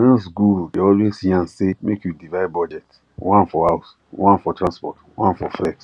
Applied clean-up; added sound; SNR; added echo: none; none; none; none.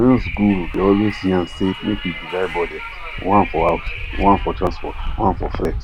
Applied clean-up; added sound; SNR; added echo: none; Wind; 8 dB; none.